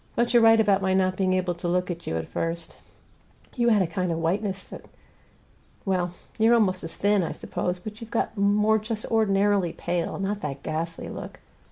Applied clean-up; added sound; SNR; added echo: none; none; none; none.